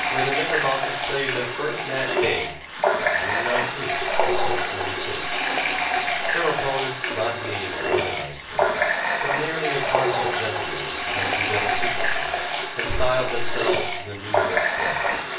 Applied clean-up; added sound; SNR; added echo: none; Water tap, faucet; -4 dB; reverberation time 0.3 s.